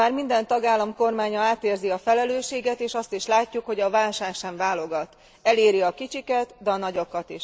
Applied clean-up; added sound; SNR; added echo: none; none; none; none.